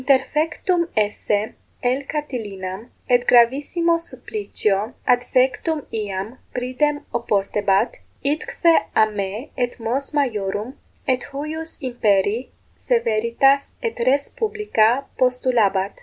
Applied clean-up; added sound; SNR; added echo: none; none; none; none.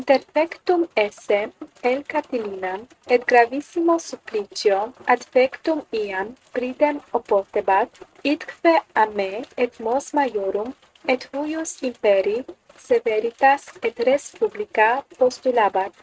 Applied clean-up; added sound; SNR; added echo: neural mask model RNNoise.